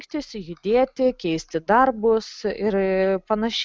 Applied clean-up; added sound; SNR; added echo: none; none; none; none.